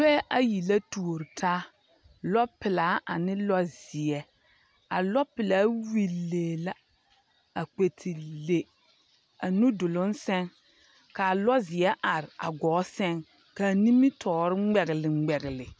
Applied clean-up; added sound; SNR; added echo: none; none; none; none.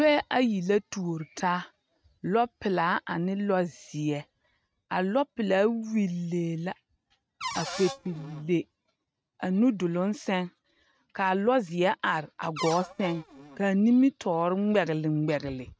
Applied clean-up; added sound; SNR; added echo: neural mask model RNNoise.